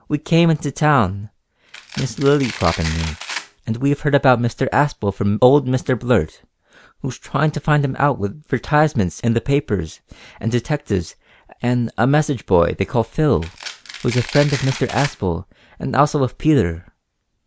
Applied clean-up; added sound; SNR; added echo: none; Domestic sounds, home sounds; 11 dB; none.